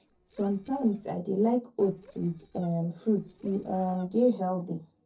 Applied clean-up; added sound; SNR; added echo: neural separator model SepFormer DNS4.